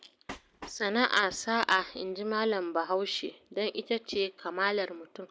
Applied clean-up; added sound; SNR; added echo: none; Train; 19 dB; none.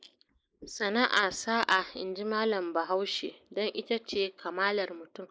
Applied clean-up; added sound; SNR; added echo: neural mask model Resemble Enhance denoiser.